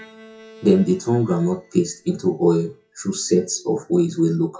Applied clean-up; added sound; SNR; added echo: classical method WPE with log-MMSE.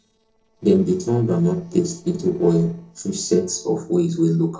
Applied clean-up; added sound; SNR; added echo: neural separator model SepFormer DNS4.